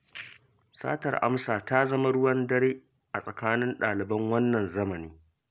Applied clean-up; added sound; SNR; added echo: none; none; none; none.